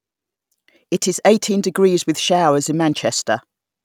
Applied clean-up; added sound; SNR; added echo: none; none; none; none.